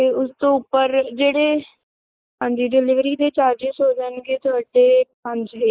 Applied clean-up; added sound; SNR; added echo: neural mask model Resemble Enhance denoiser.